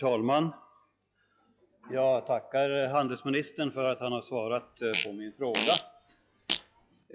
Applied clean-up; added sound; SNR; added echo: classical method log-MMSE.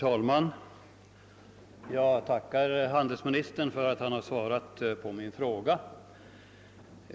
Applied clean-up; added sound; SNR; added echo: none; none; none; none.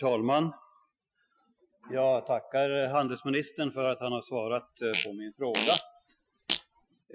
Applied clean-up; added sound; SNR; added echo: classical method Wiener filter.